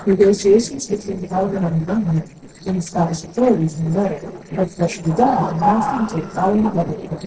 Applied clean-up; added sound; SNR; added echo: neural separator model SepFormer DNS4.